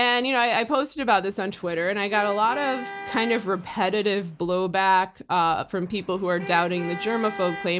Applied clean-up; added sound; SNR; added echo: none; Traffic noise, roadway noise / Vehicle horn, car horn, honking; 16 dB; none.